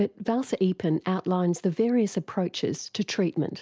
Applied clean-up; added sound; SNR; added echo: none; none; none; none.